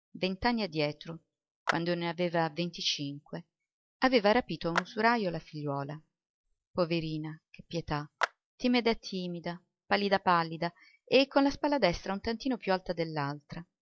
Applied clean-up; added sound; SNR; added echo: classical method log-MMSE.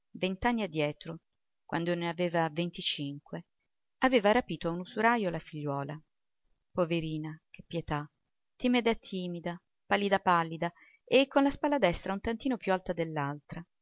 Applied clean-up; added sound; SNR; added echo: none; none; none; none.